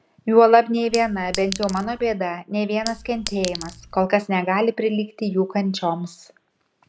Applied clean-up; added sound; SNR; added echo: none; Chink, clink; 12 dB; none.